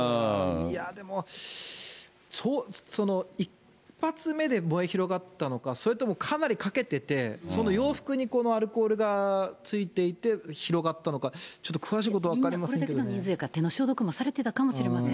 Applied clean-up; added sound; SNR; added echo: none; none; none; none.